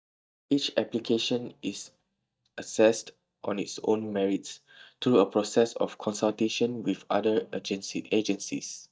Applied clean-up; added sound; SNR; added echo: neural mask model DeepFilterNet 3.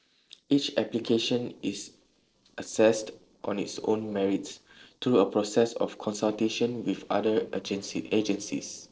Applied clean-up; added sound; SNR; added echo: neural separator model SepFormer DNS4.